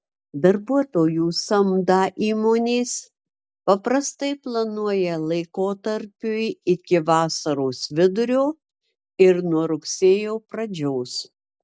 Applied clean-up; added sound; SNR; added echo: none; none; none; none.